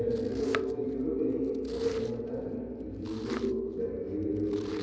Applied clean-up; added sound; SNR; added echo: none; Domestic sounds, home sounds; 16 dB; reverberation time 2.2 s.